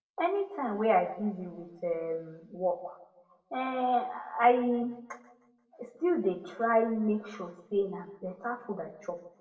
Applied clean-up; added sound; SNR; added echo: none; none; none; reverberation time 0.7 s.